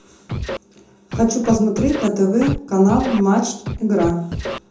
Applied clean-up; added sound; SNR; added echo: none; Scratching (performance technique); 9 dB; reverberation time 0.5 s.